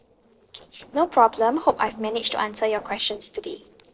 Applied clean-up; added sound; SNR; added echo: neural separator model SepFormer DNS4.